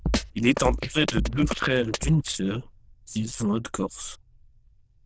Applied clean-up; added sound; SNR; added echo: neural diffusion model UNIVERSE++.